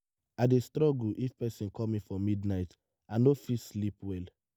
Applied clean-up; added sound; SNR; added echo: none; none; none; none.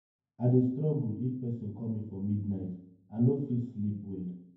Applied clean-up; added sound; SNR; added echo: none; none; none; reverberation time 0.9 s.